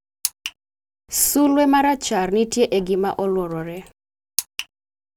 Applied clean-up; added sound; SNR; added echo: none; none; none; none.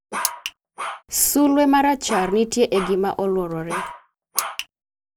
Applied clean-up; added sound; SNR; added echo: none; Bark; 10 dB; none.